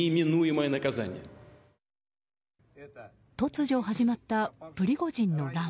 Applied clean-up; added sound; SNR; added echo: none; none; none; none.